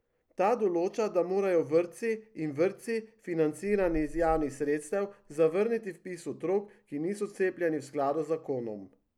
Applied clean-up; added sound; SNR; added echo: none; none; none; none.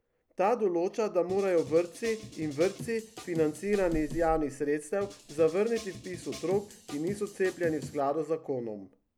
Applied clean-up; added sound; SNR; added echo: none; Drum kit; 15 dB; none.